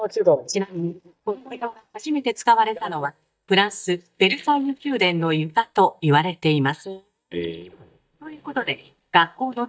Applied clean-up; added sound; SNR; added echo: neural mask model DeepFilterNet 3.